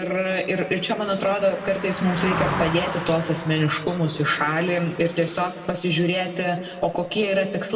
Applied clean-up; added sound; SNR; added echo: none; Car passing by; 11 dB; reverberation time 1.8 s.